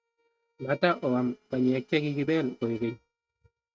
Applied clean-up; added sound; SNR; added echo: neural mask model RNNoise.